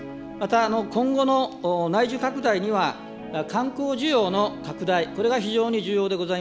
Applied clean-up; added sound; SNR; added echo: none; Guitar; 14 dB; none.